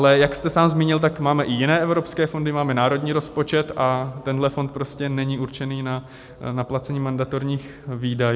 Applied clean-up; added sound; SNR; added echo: none; none; none; none.